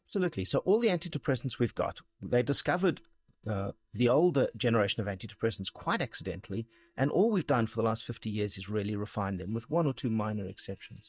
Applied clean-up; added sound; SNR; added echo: neural mask model DeepFilterNet 3.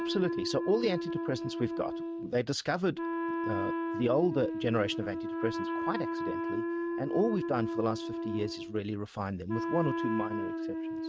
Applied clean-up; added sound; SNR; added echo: neural mask model RNNoise.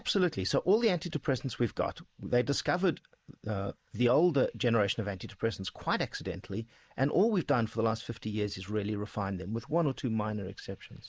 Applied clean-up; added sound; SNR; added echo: neural mask model Resemble Enhance denoiser.